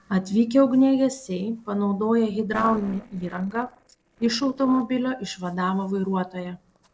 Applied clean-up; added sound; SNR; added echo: neural separator model SepFormer DNS4.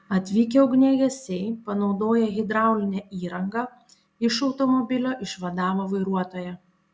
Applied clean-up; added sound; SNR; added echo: none; none; none; none.